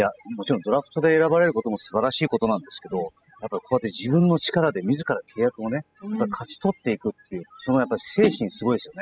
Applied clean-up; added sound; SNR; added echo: classical method spectral subtraction.